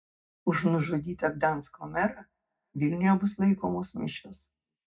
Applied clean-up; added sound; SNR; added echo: none; none; none; reverberation time 0.4 s.